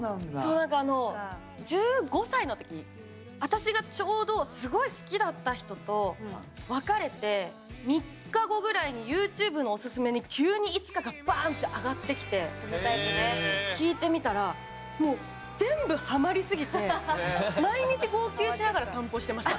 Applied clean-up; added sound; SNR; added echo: none; none; none; none.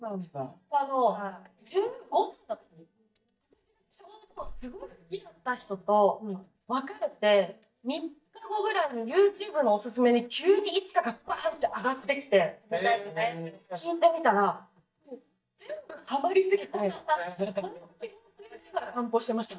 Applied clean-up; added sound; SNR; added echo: neural mask model DeepFilterNet 3.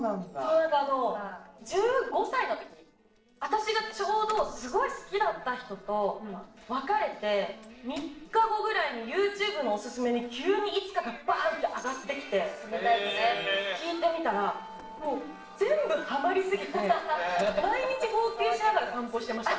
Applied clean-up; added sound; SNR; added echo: neural separator model SepFormer DNS4.